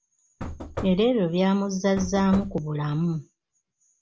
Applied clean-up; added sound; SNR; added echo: none; Knock / Wood; 11 dB; none.